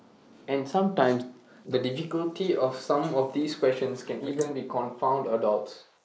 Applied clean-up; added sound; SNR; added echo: neural mask model Resemble Enhance denoiser.